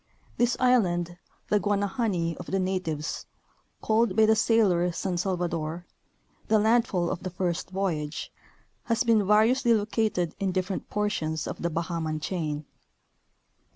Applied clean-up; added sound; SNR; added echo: none; none; none; none.